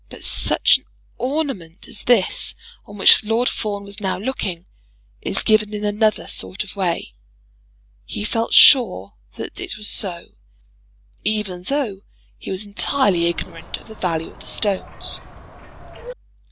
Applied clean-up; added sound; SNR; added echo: none; Bird; 15 dB; none.